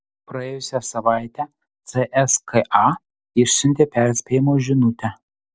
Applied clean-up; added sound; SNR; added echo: none; none; none; none.